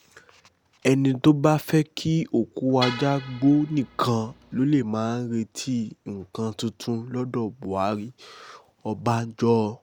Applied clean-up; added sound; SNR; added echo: none; Vehicle horn, car horn, honking; 13 dB; none.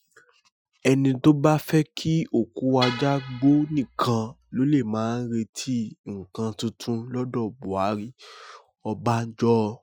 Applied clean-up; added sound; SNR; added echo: classical method Wiener filter.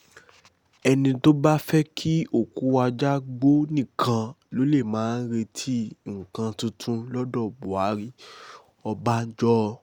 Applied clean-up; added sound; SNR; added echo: none; none; none; none.